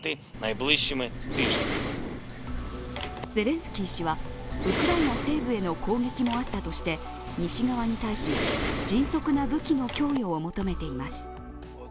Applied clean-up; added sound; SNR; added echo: none; Respiratory sounds; 3 dB; none.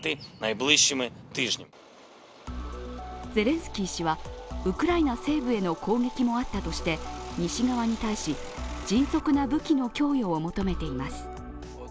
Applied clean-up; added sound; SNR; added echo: none; none; none; none.